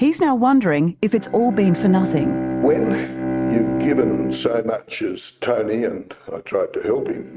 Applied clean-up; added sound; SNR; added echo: neural mask model RNNoise.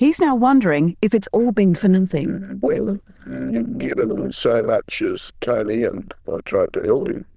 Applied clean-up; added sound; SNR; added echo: neural diffusion model UNIVERSE++.